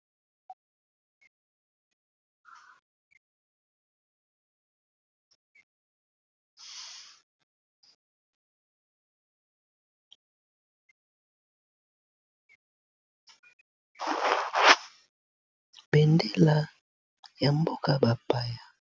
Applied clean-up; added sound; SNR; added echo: none; none; none; none.